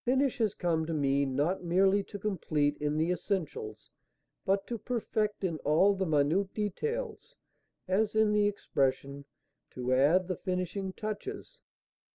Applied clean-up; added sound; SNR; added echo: none; none; none; none.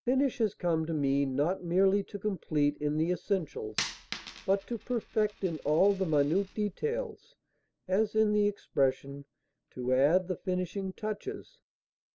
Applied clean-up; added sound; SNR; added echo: none; Coin (dropping); 14 dB; none.